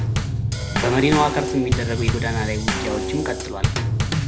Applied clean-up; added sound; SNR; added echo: none; Bass drum / Snare drum / Drum kit; -2 dB; none.